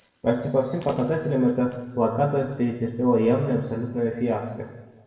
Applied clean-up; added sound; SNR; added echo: none; none; none; reverberation time 1.1 s.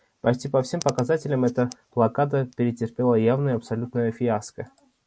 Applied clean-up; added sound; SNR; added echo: none; none; none; none.